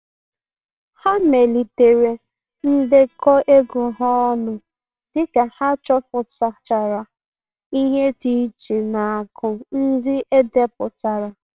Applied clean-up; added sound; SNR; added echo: neural separator model SepFormer WHAMR!.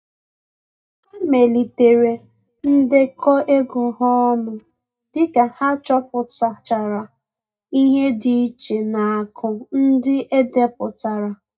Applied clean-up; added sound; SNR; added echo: neural mask model DeepFilterNet 3.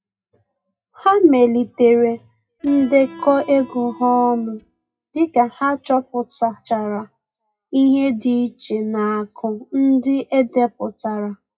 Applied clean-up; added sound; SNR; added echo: classical method WPE with log-MMSE.